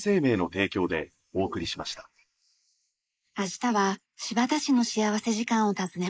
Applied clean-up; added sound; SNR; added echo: neural mask model Resemble Enhance denoiser.